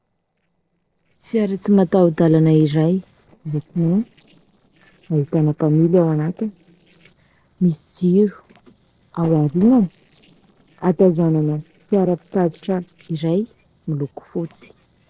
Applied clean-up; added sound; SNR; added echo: neural separator model SepFormer DNS4.